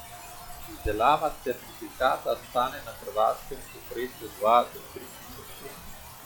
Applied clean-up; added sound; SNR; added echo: classical method log-MMSE.